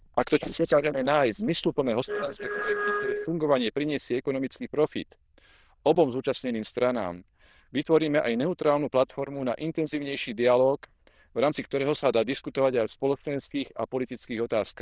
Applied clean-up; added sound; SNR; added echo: neural diffusion model UNIVERSE++.